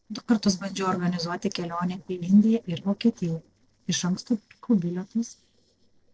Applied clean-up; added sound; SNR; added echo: neural separator model SepFormer DNS4.